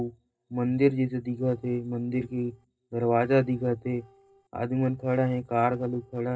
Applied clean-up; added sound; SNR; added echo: neural separator model SepFormer DNS4.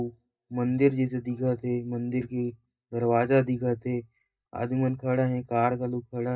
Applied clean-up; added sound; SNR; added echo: neural mask model DeepFilterNet 3.